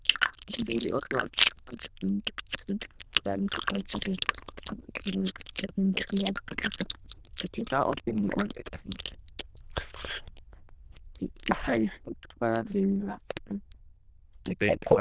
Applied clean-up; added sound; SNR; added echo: neural diffusion model UNIVERSE++.